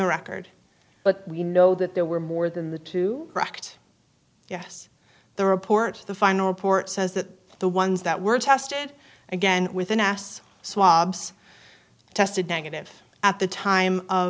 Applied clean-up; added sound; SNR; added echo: none; none; none; none.